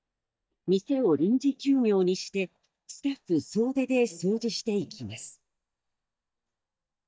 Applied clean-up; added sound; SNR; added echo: neural mask model DeepFilterNet 3.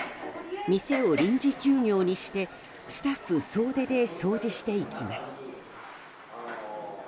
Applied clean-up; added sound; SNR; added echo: none; none; none; none.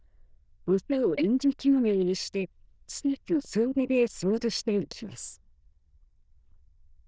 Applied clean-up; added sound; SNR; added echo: neural diffusion model UNIVERSE++.